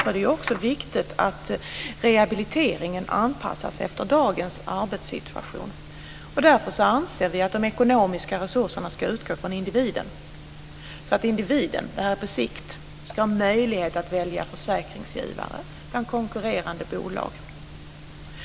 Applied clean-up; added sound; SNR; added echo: none; none; none; none.